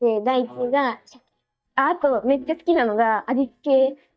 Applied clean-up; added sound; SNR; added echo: neural mask model DeepFilterNet 3.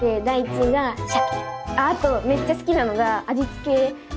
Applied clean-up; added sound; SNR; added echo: none; Bowed string instrument; 14 dB; none.